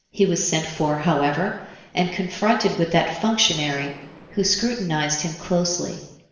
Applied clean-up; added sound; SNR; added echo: neural separator model SepFormer DNS4.